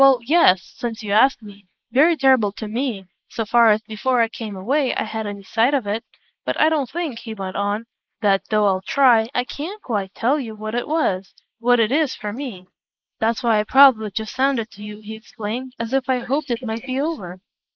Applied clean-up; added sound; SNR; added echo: neural mask model Resemble Enhance denoiser.